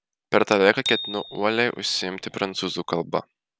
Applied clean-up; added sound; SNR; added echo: none; Bicycle bell; 12 dB; none.